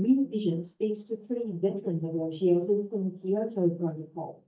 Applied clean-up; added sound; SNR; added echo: neural mask model DeepFilterNet 3.